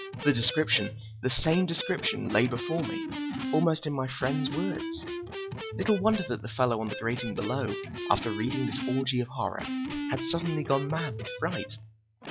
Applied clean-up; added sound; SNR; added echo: classical method log-MMSE.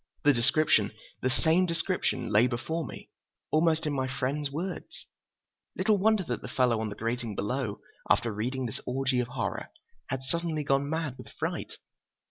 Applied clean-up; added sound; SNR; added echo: none; none; none; none.